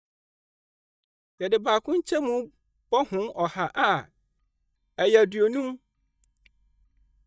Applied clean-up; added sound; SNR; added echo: neural mask model DeepFilterNet 3.